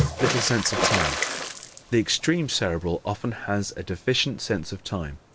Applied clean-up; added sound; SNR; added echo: none; Water / Splash, splatter; 4 dB; none.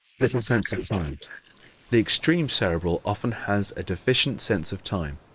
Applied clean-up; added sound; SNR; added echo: neural mask model Resemble Enhance denoiser.